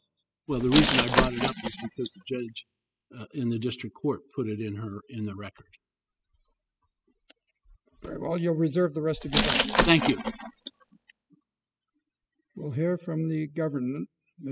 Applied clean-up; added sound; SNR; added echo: classical method spectral subtraction.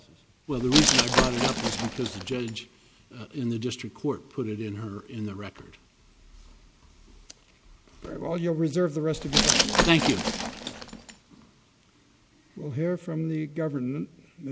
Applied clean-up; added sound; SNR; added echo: none; Glass; -3 dB; none.